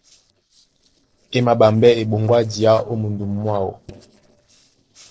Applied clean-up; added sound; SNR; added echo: neural separator model SepFormer DNS4.